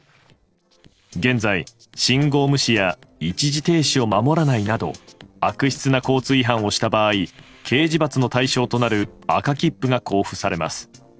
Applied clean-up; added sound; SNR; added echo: neural separator model SepFormer DNS4.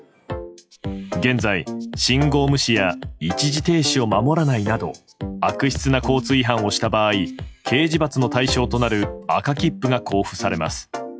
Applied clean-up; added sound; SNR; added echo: classical method log-MMSE.